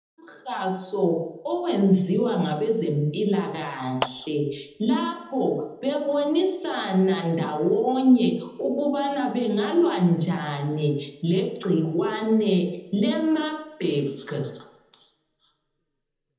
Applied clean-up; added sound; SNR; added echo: none; Clapping; 11 dB; reverberation time 0.8 s.